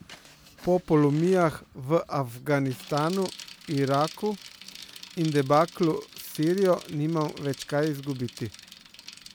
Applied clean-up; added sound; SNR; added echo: none; Bicycle; 19 dB; none.